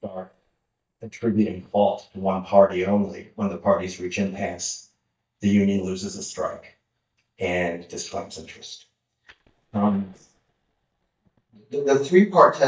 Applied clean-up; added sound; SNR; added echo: neural mask model DeepFilterNet 3.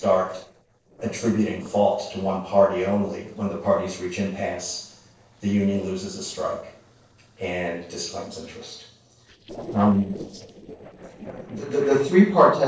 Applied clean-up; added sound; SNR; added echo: neural separator model SepFormer DNS4.